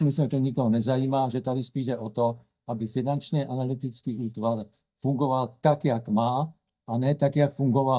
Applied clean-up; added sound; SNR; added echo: neural mask model DeepFilterNet 3.